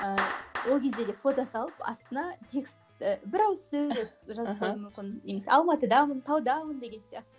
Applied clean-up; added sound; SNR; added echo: none; Clapping; 13 dB; none.